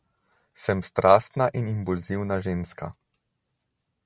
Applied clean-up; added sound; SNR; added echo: none; none; none; none.